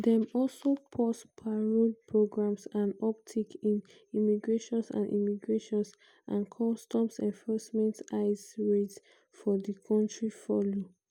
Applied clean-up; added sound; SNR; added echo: none; none; none; none.